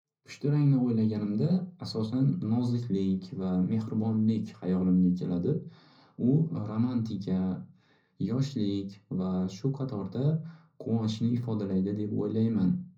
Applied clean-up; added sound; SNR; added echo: none; none; none; reverberation time 0.4 s.